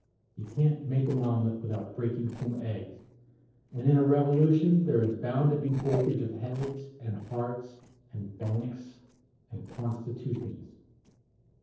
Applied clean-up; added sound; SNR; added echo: neural separator model SepFormer DNS4.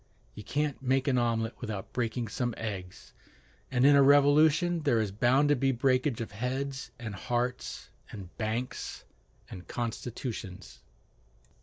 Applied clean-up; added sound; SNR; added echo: none; none; none; none.